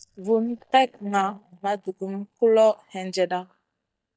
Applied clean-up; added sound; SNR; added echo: neural mask model DeepFilterNet 3.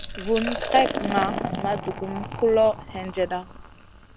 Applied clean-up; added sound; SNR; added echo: none; Liquid; 6 dB; none.